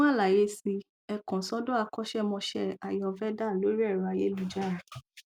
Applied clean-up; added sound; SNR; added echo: none; none; none; none.